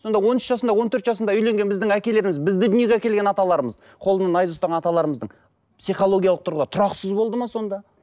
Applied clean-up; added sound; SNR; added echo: none; none; none; none.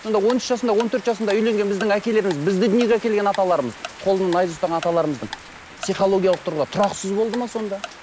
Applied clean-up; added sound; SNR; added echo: none; Rain + Tick-tock; 16 dB; none.